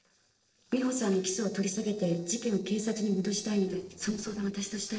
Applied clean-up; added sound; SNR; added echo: neural separator model SepFormer DNS4.